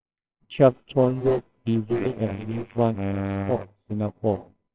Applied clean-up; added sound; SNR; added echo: neural separator model SepFormer WHAMR!.